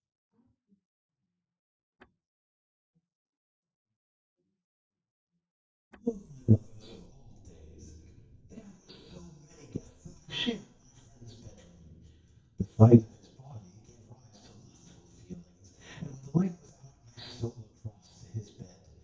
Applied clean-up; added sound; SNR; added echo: neural mask model DeepFilterNet 3.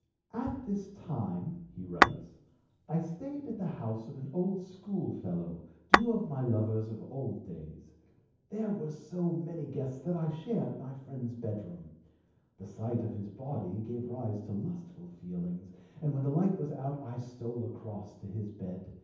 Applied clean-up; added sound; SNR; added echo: none; Tap / Glass; -5 dB; reverberation time 0.9 s.